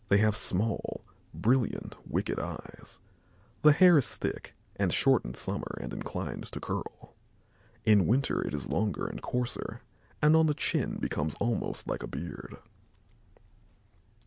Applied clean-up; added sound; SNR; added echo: none; none; none; none.